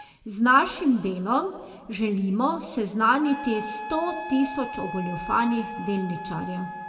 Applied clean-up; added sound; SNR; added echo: none; Wind instrument, woodwind instrument; 12 dB; reverberation time 1.6 s.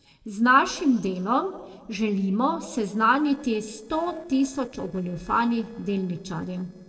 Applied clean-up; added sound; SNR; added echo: neural separator model SepFormer DNS4.